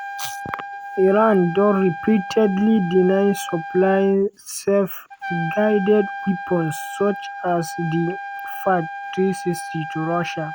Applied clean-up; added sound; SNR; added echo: none; Trumpet; 11 dB; none.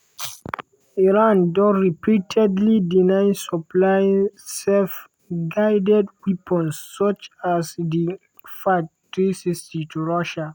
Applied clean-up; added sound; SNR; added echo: none; none; none; none.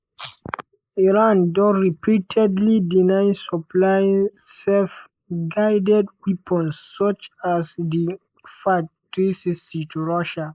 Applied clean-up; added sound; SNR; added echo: neural mask model Resemble Enhance denoiser.